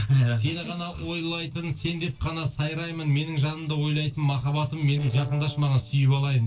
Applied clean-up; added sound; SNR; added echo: neural separator model SepFormer DNS4.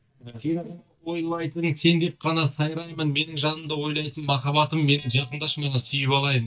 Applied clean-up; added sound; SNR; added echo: neural mask model DeepFilterNet 3.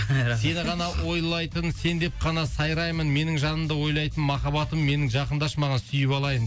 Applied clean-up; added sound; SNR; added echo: none; none; none; none.